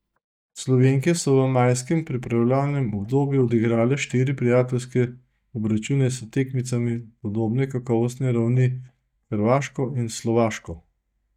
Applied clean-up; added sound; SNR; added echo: neural mask model DeepFilterNet 3.